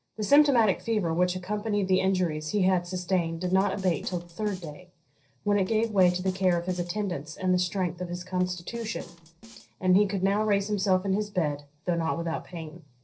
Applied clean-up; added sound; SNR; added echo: neural separator model SepFormer DNS4.